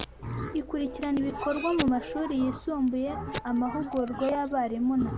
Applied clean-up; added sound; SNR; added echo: none; Livestock, farm animals, working animals + Packing tape, duct tape; 10 dB; none.